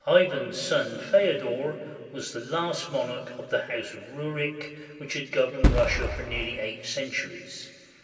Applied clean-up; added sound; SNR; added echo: none; Fireworks; -2 dB; reverberation time 2.7 s.